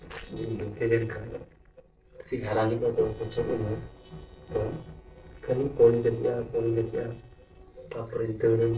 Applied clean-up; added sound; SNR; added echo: neural separator model SepFormer DNS4.